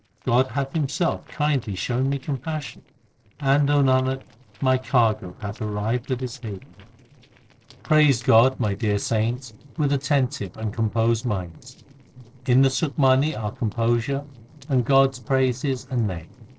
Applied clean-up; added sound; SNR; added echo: neural separator model SepFormer DNS4.